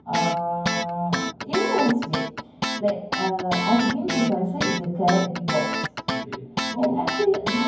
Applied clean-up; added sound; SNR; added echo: none; Guitar; 3 dB; reverberation time 0.9 s.